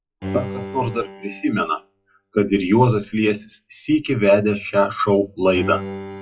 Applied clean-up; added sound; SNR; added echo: classical method WPE with log-MMSE.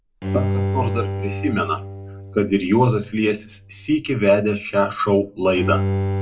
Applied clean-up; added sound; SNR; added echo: none; Bowed string instrument; 5 dB; reverberation time 0.2 s.